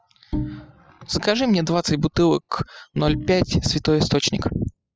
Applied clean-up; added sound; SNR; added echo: classical method spectral subtraction.